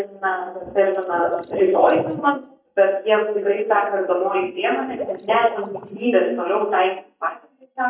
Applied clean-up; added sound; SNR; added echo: neural mask model DeepFilterNet 3.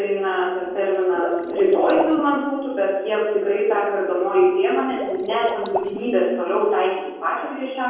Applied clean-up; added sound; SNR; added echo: neural separator model SepFormer DNS4.